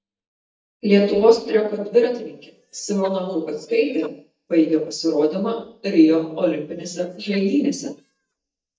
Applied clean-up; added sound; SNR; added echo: neural mask model DeepFilterNet 3.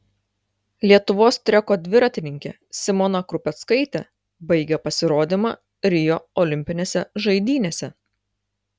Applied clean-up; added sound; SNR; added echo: none; none; none; none.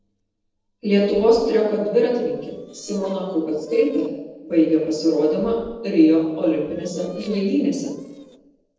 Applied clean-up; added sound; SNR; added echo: neural separator model SepFormer DNS4.